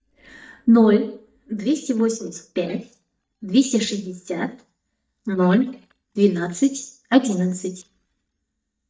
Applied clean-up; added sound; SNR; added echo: neural mask model DeepFilterNet 3.